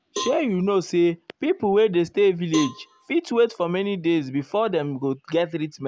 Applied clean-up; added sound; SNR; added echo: none; Cowbell; 16 dB; none.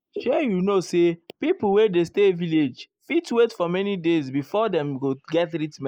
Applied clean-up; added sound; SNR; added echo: neural mask model Resemble Enhance denoiser.